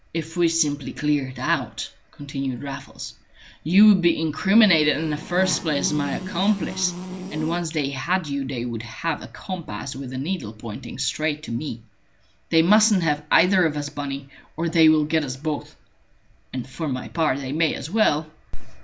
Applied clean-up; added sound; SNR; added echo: none; Buzz; 10 dB; none.